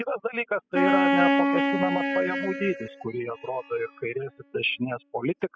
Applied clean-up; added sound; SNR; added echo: classical method spectral subtraction.